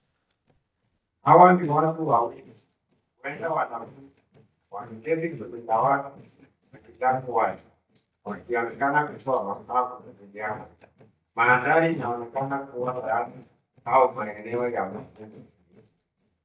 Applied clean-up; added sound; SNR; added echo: neural mask model DeepFilterNet 3.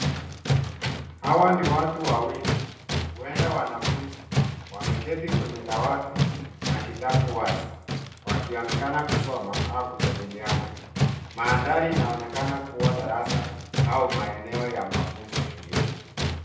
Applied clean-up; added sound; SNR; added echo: none; Tools; -1 dB; reverberation time 0.9 s.